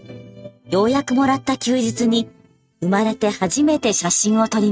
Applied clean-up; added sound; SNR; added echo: neural mask model RNNoise.